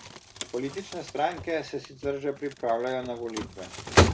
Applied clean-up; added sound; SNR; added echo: none; Crumpling, crinkling; -2 dB; none.